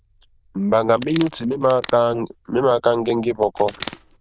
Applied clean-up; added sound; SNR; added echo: neural diffusion model UNIVERSE++.